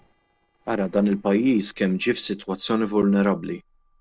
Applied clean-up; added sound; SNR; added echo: neural separator model SepFormer DNS4.